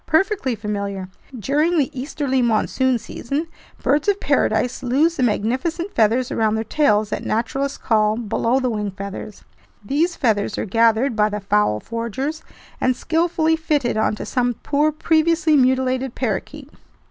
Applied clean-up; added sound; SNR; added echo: none; none; none; none.